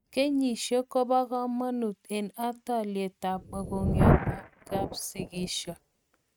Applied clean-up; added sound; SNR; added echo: neural mask model RNNoise.